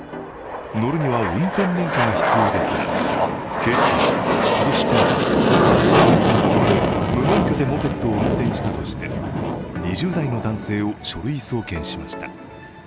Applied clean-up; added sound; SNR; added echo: none; Aircraft; -5 dB; none.